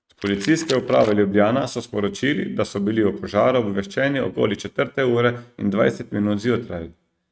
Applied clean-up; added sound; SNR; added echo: neural mask model RNNoise.